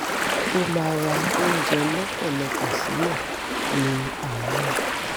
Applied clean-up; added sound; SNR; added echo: none; Ocean; -2 dB; none.